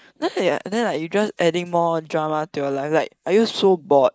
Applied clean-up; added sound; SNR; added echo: neural mask model Resemble Enhance denoiser.